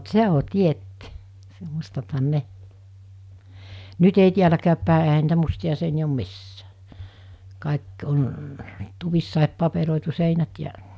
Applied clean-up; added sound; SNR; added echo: none; none; none; none.